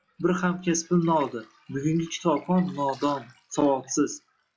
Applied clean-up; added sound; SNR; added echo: classical method log-MMSE.